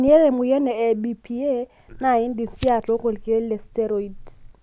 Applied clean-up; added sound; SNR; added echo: none; Fire; 14 dB; none.